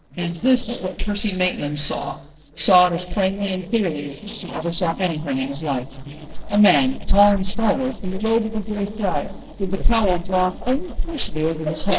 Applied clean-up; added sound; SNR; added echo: neural separator model SepFormer DNS4.